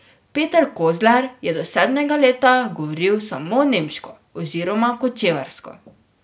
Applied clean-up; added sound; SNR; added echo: none; none; none; none.